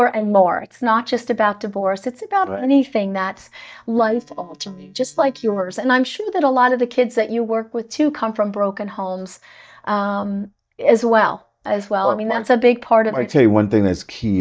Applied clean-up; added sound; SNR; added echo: neural mask model DeepFilterNet 3.